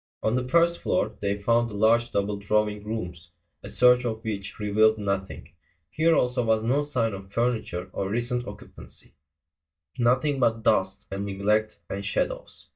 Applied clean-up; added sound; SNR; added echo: neural mask model DeepFilterNet 3.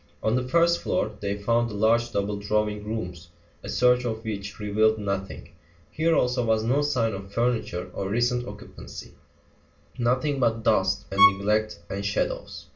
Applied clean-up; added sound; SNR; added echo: none; Bowed string instrument; 1 dB; reverberation time 0.2 s.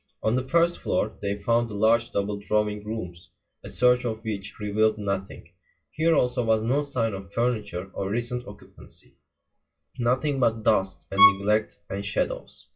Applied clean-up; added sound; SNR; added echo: classical method WPE with log-MMSE.